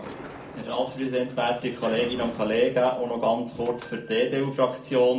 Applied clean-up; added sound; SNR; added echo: none; Sliding door; 17 dB; reverberation time 0.4 s.